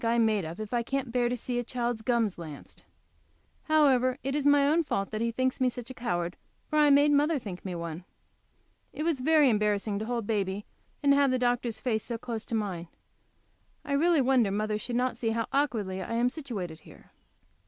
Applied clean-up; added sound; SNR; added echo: none; none; none; none.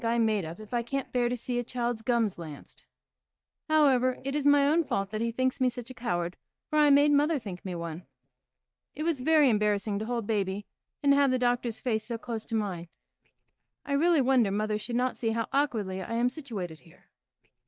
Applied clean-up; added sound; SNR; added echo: neural mask model DeepFilterNet 3.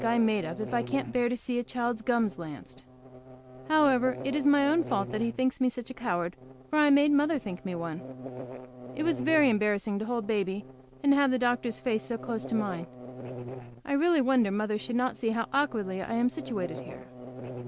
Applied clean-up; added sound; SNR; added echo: none; Buzz; 14 dB; none.